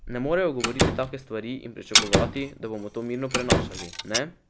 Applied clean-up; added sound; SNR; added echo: none; Slam + Glass; -3 dB; none.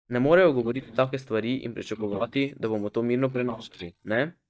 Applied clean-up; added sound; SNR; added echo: neural mask model DeepFilterNet 3.